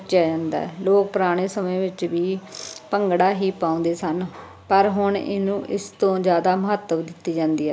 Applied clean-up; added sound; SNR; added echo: none; none; none; none.